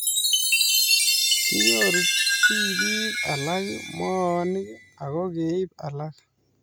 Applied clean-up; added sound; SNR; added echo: none; Chime; -5 dB; none.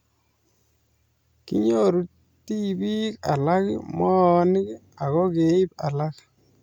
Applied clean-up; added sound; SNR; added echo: none; none; none; none.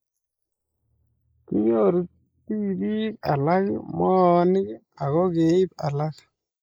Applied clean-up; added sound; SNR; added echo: neural mask model Resemble Enhance denoiser.